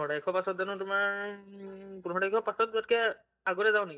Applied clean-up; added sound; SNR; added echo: neural mask model DeepFilterNet 3.